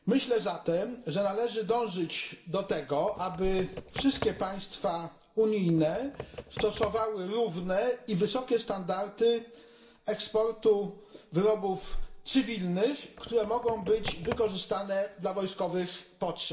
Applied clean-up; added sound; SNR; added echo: none; Computer keyboard; 11 dB; reverberation time 0.6 s.